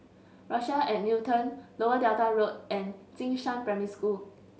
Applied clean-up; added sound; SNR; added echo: none; none; none; none.